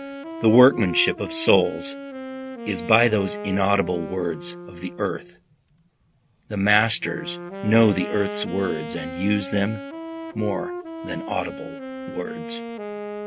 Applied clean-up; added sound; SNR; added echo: none; Wind instrument, woodwind instrument; 10 dB; none.